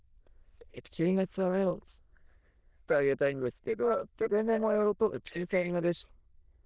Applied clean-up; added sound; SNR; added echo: neural diffusion model UNIVERSE++.